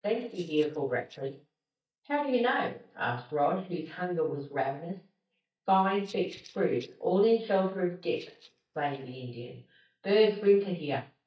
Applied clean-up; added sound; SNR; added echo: neural mask model DeepFilterNet 3.